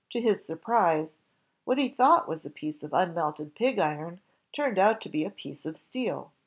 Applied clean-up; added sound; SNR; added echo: none; none; none; none.